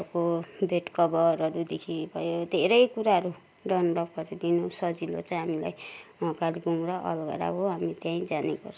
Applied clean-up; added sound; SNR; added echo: none; none; none; none.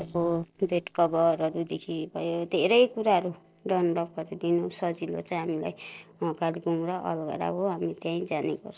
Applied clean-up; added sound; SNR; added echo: neural separator model SepFormer DNS4.